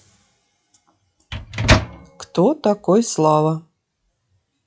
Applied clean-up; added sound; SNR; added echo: classical method log-MMSE.